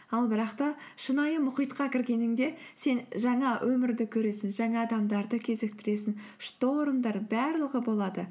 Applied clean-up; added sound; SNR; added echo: none; none; none; none.